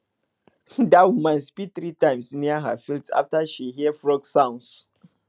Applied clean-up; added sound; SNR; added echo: none; none; none; none.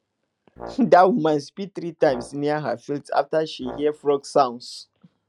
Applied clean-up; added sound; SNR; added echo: none; Brass instrument; 19 dB; none.